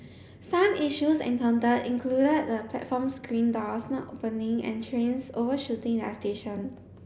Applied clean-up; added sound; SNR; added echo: none; none; none; none.